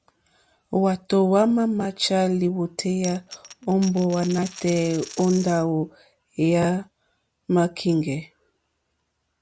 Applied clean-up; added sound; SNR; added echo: none; Coin (dropping); 16 dB; none.